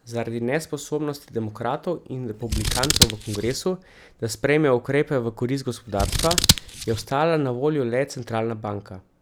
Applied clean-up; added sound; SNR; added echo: none; Scissors; -2 dB; none.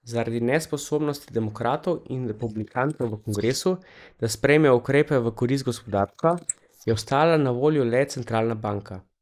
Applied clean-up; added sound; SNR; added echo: neural mask model Resemble Enhance denoiser.